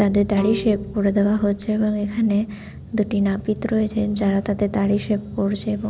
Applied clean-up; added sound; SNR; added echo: none; Bowed string instrument; 15 dB; none.